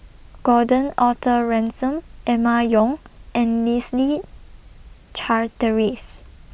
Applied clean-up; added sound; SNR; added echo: none; none; none; none.